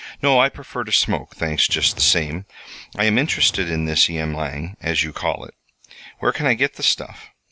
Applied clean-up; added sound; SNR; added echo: none; Walk, footsteps; 17 dB; none.